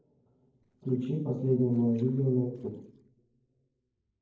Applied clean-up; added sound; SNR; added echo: neural separator model SepFormer DNS4.